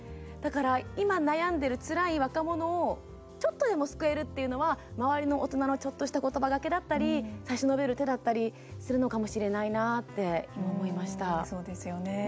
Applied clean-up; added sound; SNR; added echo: none; none; none; none.